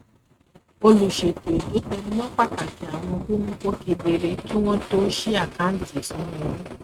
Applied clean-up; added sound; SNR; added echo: neural mask model RNNoise.